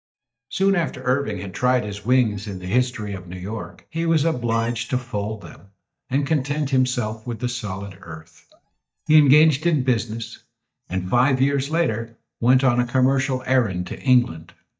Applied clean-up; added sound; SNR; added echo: neural mask model DeepFilterNet 3.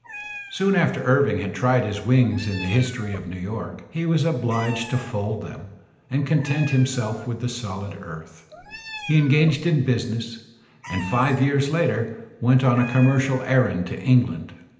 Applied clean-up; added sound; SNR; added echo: none; Meow; 19 dB; reverberation time 0.9 s.